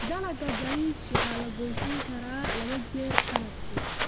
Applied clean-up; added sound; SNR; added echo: none; Walk, footsteps; -3 dB; none.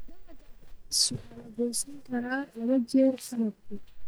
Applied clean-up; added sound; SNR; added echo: neural mask model DeepFilterNet 3.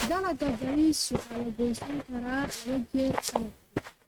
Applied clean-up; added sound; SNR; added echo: neural mask model RNNoise.